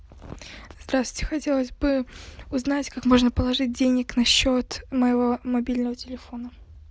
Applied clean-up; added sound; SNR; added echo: none; none; none; none.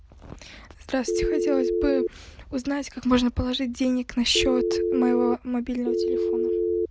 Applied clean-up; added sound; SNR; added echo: none; Telephone; -3 dB; none.